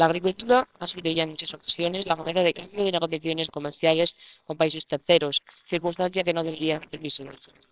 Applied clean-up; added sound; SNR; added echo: neural separator model SepFormer WHAMR!.